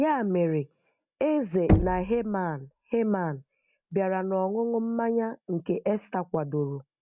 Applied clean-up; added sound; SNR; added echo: none; Knock; 2 dB; none.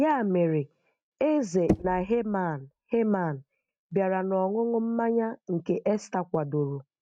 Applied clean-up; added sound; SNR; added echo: neural mask model RNNoise.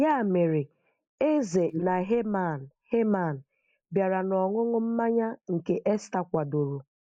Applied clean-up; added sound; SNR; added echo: neural mask model Resemble Enhance denoiser.